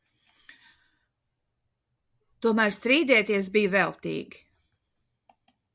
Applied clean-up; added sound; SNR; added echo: none; none; none; none.